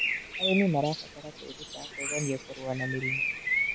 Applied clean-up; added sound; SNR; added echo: none; Bird; 1 dB; none.